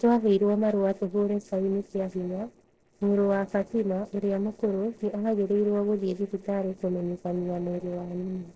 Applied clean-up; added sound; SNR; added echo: neural separator model SepFormer DNS4.